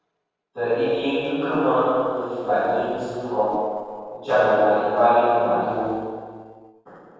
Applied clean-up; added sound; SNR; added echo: neural separator model SepFormer DNS4.